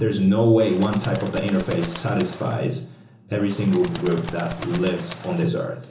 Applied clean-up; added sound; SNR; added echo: none; Bird; 14 dB; reverberation time 0.6 s.